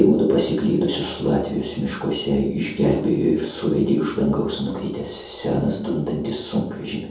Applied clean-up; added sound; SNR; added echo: none; none; none; reverberation time 0.7 s.